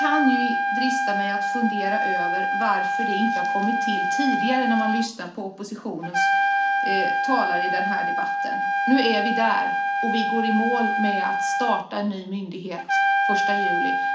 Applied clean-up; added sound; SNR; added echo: none; Trumpet; -3 dB; reverberation time 0.4 s.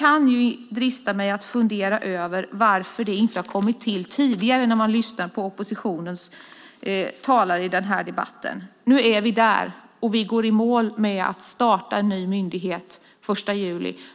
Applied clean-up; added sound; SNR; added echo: none; none; none; none.